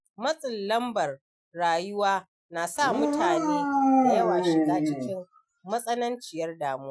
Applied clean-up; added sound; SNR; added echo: classical method Wiener filter.